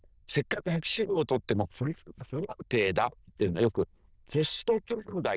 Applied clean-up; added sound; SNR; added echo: neural diffusion model UNIVERSE++.